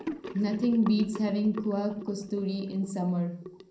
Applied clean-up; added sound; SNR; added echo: none; Sink (filling or washing) / Gurgling; 13 dB; reverberation time 0.6 s.